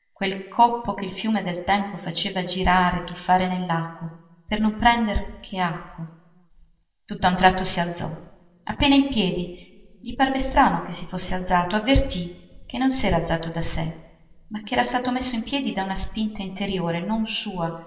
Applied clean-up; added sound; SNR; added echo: none; none; none; reverberation time 1.6 s.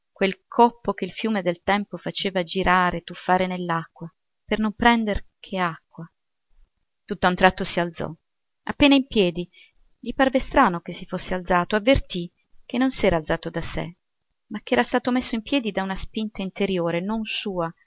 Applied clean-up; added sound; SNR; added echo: none; none; none; none.